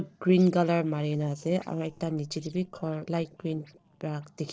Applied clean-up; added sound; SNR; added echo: neural separator model SepFormer DNS4.